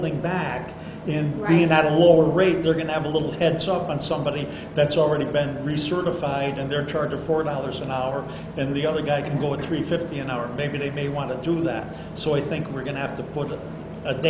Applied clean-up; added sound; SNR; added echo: none; none; none; none.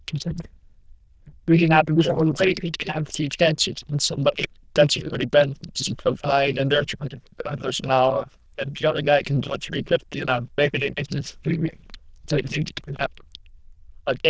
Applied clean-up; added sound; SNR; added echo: neural diffusion model UNIVERSE++.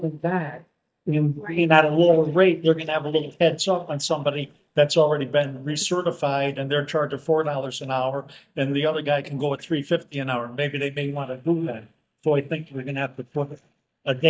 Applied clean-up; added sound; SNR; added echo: neural mask model DeepFilterNet 3.